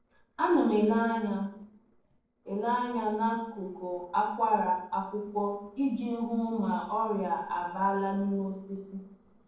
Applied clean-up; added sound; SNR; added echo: neural separator model SepFormer DNS4.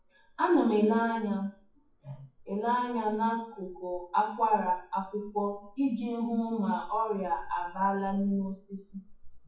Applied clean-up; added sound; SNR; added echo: classical method WPE with log-MMSE.